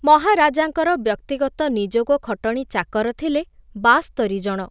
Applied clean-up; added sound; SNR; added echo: none; none; none; none.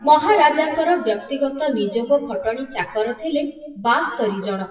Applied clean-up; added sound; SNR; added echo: classical method WPE with log-MMSE.